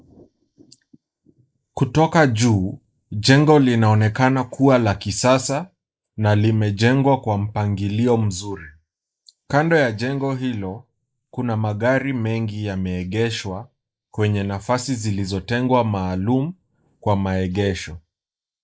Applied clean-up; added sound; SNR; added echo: neural mask model Resemble Enhance denoiser.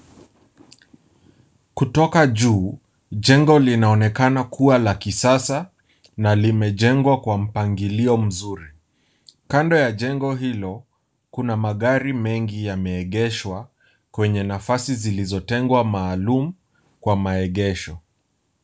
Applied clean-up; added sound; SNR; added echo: none; none; none; none.